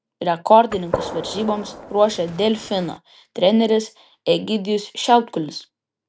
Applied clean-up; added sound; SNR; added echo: none; Gunshot, gunfire; 11 dB; none.